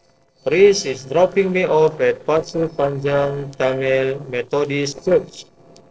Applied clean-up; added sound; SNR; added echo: neural separator model SepFormer DNS4.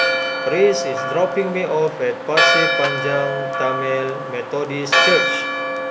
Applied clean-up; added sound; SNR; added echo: none; Church bell; -1 dB; none.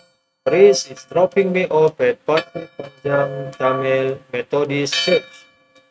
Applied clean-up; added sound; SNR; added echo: neural mask model RNNoise.